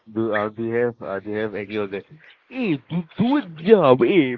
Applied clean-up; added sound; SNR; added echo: neural mask model Resemble Enhance denoiser.